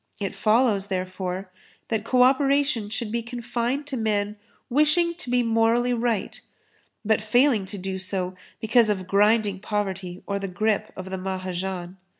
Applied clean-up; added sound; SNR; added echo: none; none; none; none.